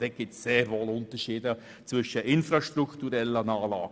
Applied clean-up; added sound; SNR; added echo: none; none; none; none.